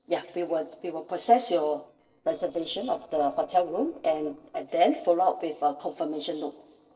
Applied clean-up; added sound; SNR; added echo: neural separator model SepFormer DNS4.